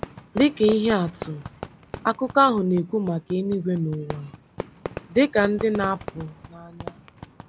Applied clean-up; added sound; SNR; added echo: none; Fireworks; 13 dB; none.